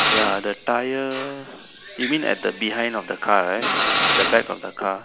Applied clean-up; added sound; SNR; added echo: none; Drill; 2 dB; none.